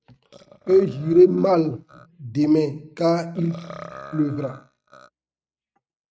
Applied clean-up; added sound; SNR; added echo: neural mask model RNNoise.